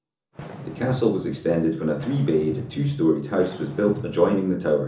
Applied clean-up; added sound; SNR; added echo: none; Fireworks; 14 dB; reverberation time 0.6 s.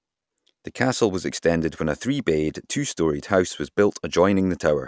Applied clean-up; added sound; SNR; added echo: none; none; none; none.